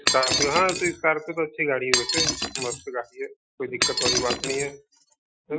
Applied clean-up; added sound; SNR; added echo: classical method Wiener filter.